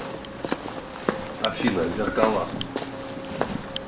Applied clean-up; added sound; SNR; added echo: none; Walk, footsteps; 2 dB; reverberation time 0.3 s.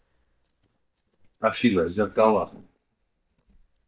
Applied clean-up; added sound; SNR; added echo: neural mask model DeepFilterNet 3.